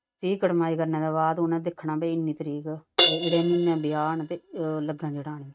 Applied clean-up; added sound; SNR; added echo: neural mask model RNNoise.